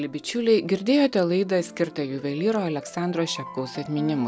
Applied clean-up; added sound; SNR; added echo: none; none; none; none.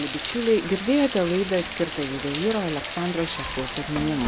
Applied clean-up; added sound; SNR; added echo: none; Rain; 5 dB; none.